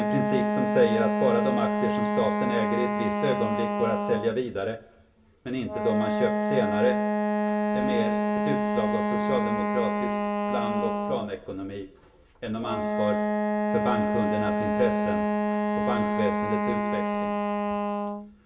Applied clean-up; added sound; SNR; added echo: none; Wind instrument, woodwind instrument; -3 dB; reverberation time 0.2 s.